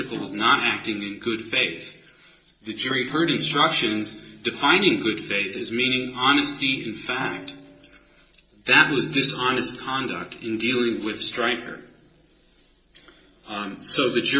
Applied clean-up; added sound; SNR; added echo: neural separator model SepFormer DNS4.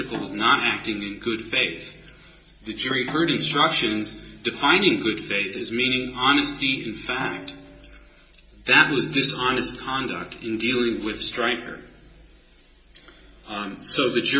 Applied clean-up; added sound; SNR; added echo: none; Snare drum; 19 dB; reverberation time 0.2 s.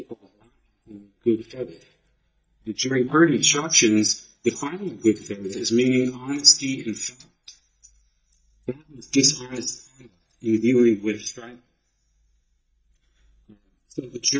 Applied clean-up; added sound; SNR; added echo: neural mask model DeepFilterNet 3.